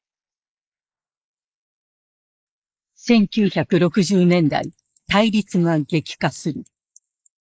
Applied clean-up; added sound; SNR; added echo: neural mask model Resemble Enhance denoiser.